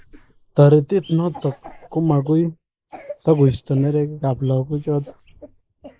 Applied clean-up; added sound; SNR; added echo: neural mask model Resemble Enhance denoiser.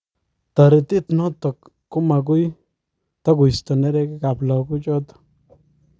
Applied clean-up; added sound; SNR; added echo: none; none; none; none.